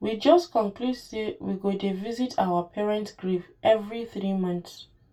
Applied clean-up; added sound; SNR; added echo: none; none; none; reverberation time 0.2 s.